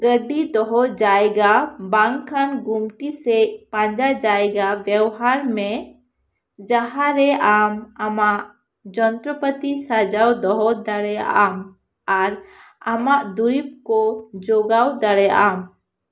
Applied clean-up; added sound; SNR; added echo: none; none; none; none.